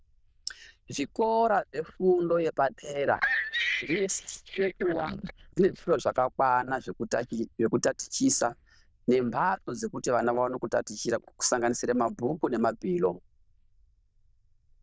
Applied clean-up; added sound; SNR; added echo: neural diffusion model UNIVERSE++.